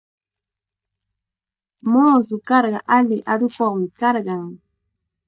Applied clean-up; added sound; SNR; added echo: neural mask model DeepFilterNet 3.